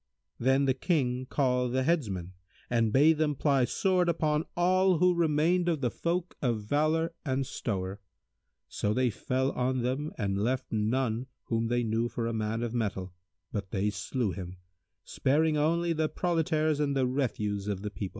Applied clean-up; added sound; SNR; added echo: none; none; none; none.